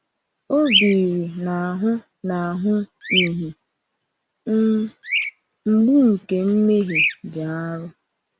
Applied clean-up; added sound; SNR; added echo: none; Bird vocalization, bird call, bird song; 7 dB; none.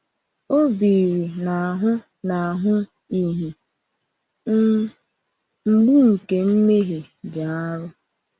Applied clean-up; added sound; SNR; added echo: none; none; none; none.